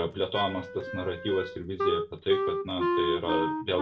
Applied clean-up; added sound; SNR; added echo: none; Wind instrument, woodwind instrument; 1 dB; reverberation time 0.2 s.